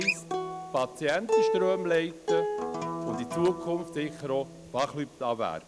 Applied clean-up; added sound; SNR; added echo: none; Acoustic guitar; 1 dB; none.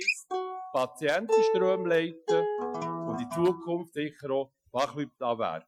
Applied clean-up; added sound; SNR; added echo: classical method Wiener filter.